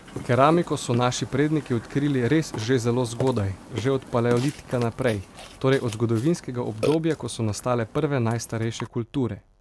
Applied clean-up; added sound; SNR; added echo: none; Burping, eructation; 14 dB; none.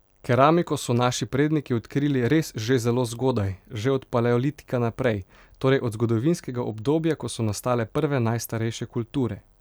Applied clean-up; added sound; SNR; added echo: none; none; none; none.